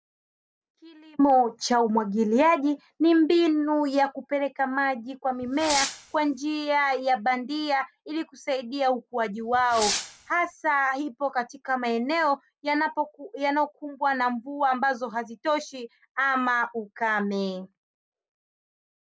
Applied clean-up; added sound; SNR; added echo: none; Fireworks; 7 dB; none.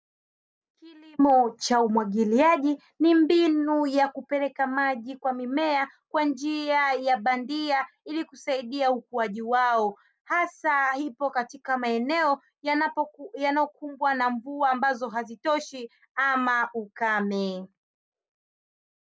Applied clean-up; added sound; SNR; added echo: none; none; none; none.